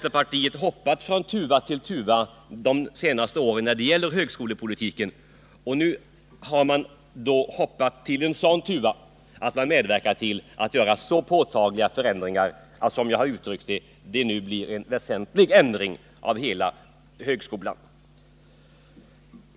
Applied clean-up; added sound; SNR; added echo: none; none; none; none.